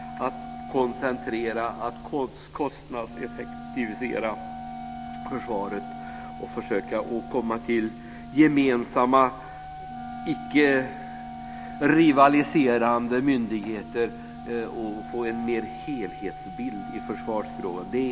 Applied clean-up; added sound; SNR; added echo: none; Wind instrument, woodwind instrument + Wind instrument, woodwind instrument; 12 dB; none.